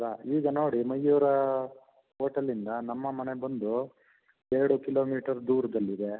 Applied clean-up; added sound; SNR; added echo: none; none; none; none.